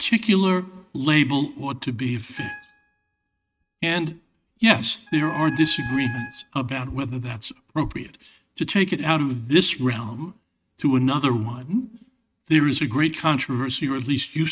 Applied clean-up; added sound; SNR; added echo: neural mask model RNNoise.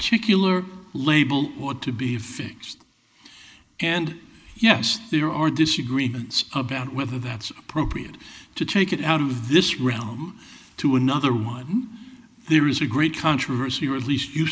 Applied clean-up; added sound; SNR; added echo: neural mask model Resemble Enhance denoiser.